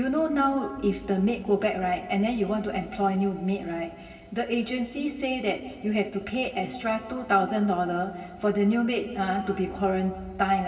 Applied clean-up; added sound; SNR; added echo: none; none; none; reverberation time 2.0 s.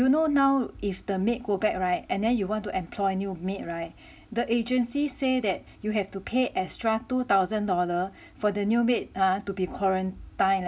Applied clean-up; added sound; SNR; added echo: none; none; none; none.